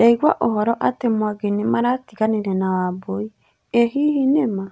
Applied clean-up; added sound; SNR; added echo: none; none; none; none.